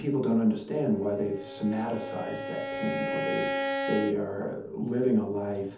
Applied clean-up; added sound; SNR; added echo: none; Bowed string instrument; 6 dB; reverberation time 0.6 s.